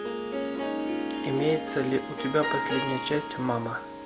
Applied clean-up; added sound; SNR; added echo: none; Harp; 2 dB; none.